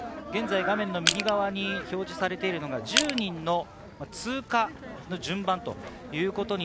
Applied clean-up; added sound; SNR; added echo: none; Crushing; -1 dB; none.